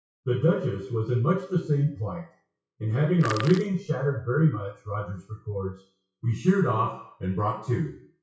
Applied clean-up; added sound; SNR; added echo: classical method WPE with log-MMSE.